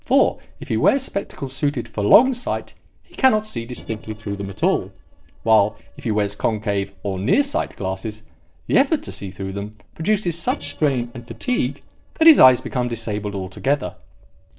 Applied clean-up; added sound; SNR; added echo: neural separator model SepFormer DNS4.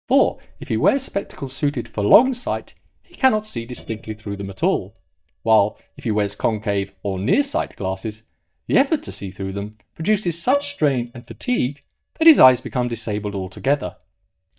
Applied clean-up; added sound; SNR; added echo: neural mask model DeepFilterNet 3.